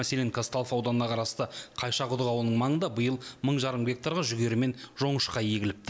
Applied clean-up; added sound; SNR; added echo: none; none; none; none.